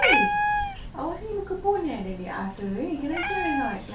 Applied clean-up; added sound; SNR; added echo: none; Meow; -2 dB; reverberation time 0.3 s.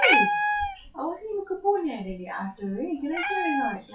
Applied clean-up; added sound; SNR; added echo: classical method WPE with log-MMSE.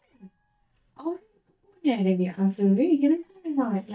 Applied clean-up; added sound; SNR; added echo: neural mask model DeepFilterNet 3.